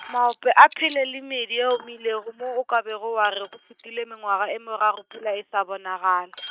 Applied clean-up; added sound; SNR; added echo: neural mask model RNNoise.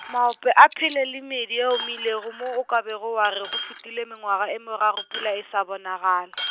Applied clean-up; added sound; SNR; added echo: none; Coin (dropping); 14 dB; none.